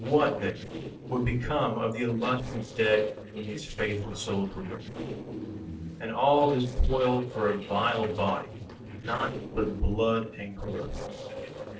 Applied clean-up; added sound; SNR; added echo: neural separator model SepFormer DNS4.